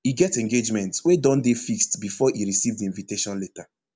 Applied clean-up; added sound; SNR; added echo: none; none; none; none.